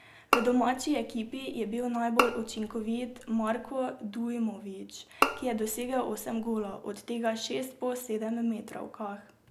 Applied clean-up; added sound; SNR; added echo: none; Bowed string instrument; 2 dB; none.